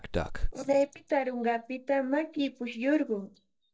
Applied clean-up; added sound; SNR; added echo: neural mask model DeepFilterNet 3.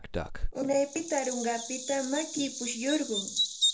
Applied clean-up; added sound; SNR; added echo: none; Bird vocalization, bird call, bird song; 2 dB; reverberation time 0.3 s.